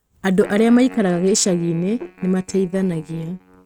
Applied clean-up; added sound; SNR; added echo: neural mask model RNNoise.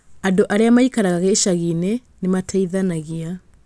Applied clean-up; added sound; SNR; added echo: none; none; none; none.